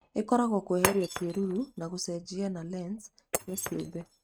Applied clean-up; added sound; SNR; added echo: neural mask model RNNoise.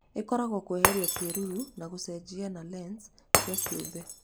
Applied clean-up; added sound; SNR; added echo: none; Shatter; -2 dB; none.